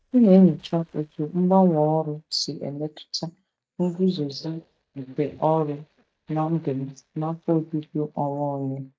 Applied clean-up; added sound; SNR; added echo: neural mask model DeepFilterNet 3.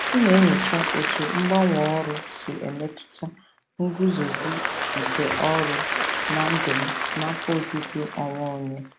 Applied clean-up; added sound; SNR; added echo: none; Applause / Crowd; 3 dB; none.